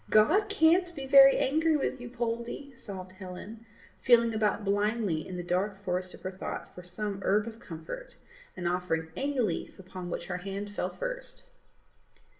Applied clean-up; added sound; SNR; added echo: none; none; none; reverberation time 0.5 s.